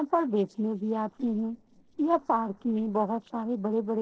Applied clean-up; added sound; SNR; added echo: neural separator model SepFormer DNS4.